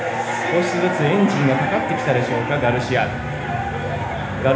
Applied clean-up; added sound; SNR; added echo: none; Brass instrument; 16 dB; reverberation time 1.1 s.